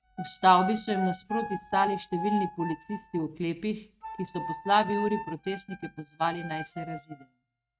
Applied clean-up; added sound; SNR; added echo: neural mask model RNNoise.